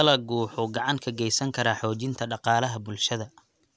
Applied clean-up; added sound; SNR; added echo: none; none; none; none.